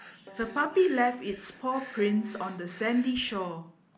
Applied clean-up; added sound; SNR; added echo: none; Breathing + Guitar; 18 dB; none.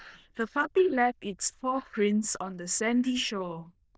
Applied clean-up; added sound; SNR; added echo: neural diffusion model UNIVERSE++.